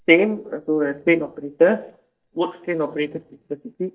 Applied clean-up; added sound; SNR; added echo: neural mask model DeepFilterNet 3.